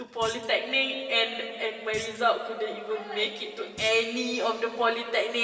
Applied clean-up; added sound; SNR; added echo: none; Thump, thud; 19 dB; reverberation time 2.5 s.